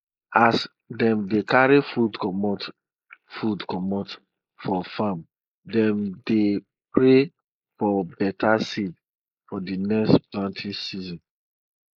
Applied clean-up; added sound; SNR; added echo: neural mask model Resemble Enhance denoiser.